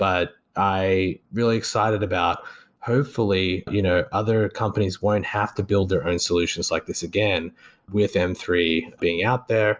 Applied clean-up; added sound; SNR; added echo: none; none; none; none.